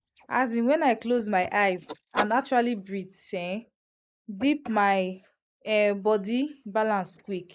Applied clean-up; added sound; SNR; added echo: neural mask model Resemble Enhance denoiser.